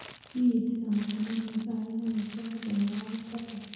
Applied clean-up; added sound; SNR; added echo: none; Crumpling, crinkling; 18 dB; reverberation time 1.0 s.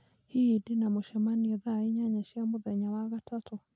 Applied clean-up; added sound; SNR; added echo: none; none; none; none.